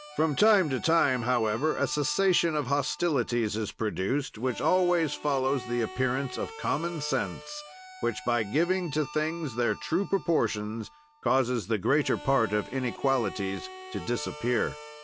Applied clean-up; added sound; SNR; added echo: none; Harmonica; 16 dB; none.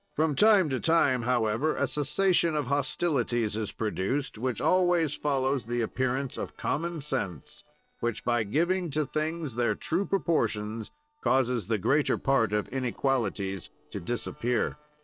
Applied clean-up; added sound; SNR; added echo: neural separator model SepFormer DNS4.